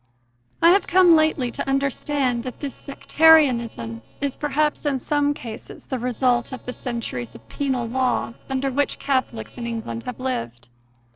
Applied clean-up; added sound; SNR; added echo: neural separator model SepFormer DNS4.